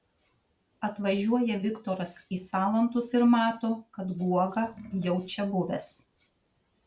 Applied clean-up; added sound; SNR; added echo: none; Sink (filling or washing) / Water; 20 dB; none.